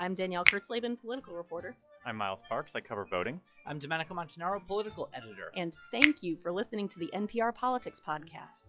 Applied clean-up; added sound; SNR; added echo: classical method log-MMSE.